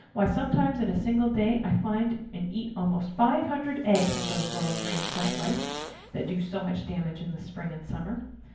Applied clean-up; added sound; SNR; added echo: none; Fart; 7 dB; reverberation time 0.9 s.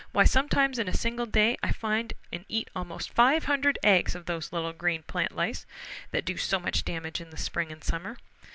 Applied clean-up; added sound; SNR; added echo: none; none; none; none.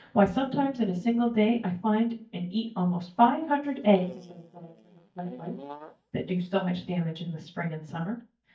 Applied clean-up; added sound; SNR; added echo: neural mask model DeepFilterNet 3.